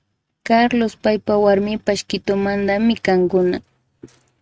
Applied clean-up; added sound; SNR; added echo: neural mask model RNNoise.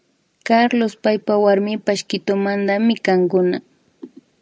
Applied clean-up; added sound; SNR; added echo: none; none; none; none.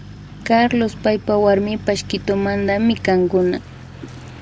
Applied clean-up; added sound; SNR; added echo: none; Truck; 15 dB; none.